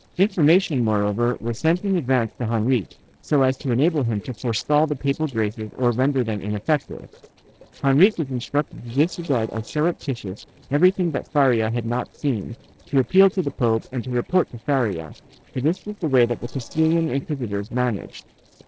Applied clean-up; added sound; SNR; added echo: neural separator model SepFormer DNS4.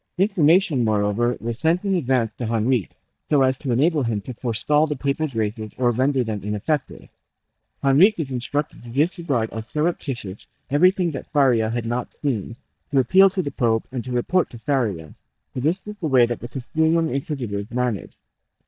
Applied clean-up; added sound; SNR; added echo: neural mask model DeepFilterNet 3.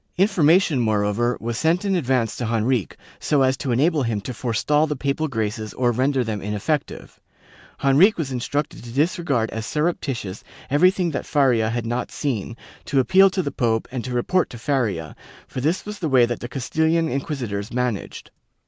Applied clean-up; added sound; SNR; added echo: none; none; none; none.